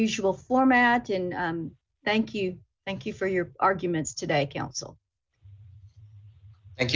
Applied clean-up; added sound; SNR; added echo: none; none; none; none.